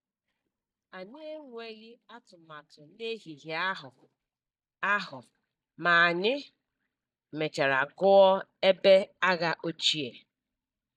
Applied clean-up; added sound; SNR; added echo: neural mask model DeepFilterNet 3.